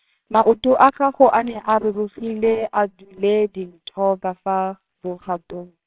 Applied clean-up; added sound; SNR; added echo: neural separator model SepFormer WHAMR!.